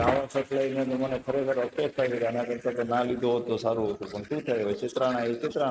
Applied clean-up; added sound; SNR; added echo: neural mask model RNNoise.